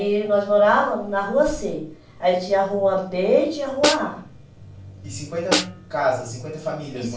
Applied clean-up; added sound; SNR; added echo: none; Snare drum; 7 dB; reverberation time 0.3 s.